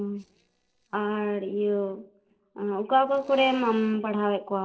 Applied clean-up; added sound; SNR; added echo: neural separator model SepFormer DNS4.